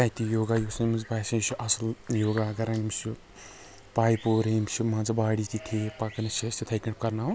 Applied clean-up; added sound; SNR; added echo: none; none; none; none.